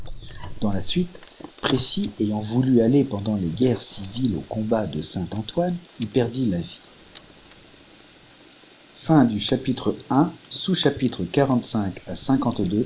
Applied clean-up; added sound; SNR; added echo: neural mask model Resemble Enhance denoiser.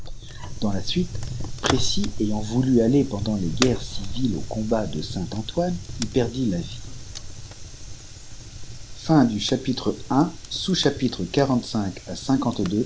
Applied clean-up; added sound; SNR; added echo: none; Fire; 6 dB; none.